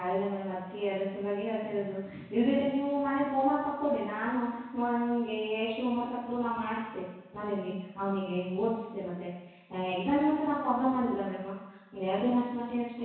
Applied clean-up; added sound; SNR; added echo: none; none; none; reverberation time 1.1 s.